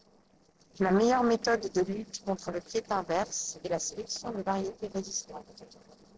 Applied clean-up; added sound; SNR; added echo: neural separator model SepFormer DNS4.